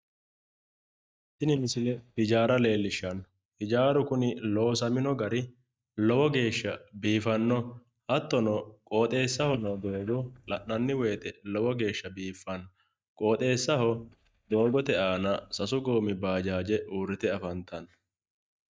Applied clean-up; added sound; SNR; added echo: neural mask model DeepFilterNet 3.